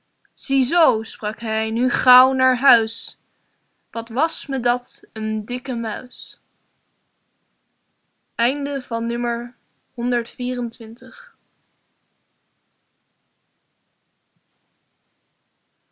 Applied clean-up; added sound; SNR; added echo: none; none; none; none.